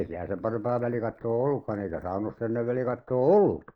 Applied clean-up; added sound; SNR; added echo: neural mask model Resemble Enhance denoiser.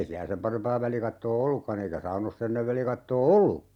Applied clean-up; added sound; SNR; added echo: none; none; none; none.